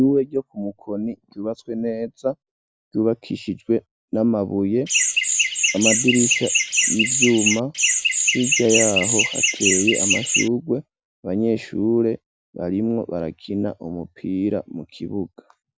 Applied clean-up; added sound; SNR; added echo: none; Chirp, tweet; -4 dB; none.